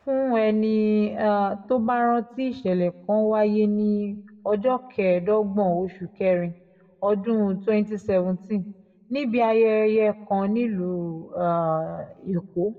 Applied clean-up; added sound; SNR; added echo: none; none; none; reverberation time 0.5 s.